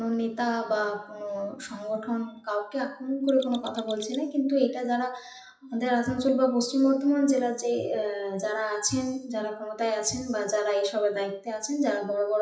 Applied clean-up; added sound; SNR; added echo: classical method WPE with log-MMSE.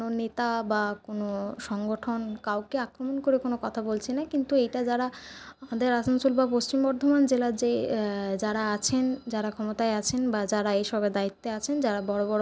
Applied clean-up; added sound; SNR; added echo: none; none; none; none.